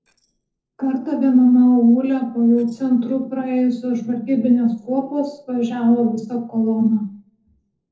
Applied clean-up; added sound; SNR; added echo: neural separator model SepFormer DNS4.